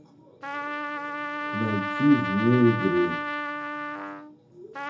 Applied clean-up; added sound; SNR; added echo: none; Trumpet; 5 dB; reverberation time 0.4 s.